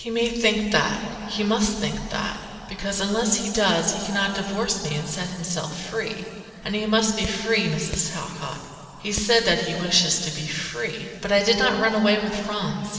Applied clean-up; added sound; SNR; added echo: none; Hammer; 10 dB; reverberation time 2.8 s.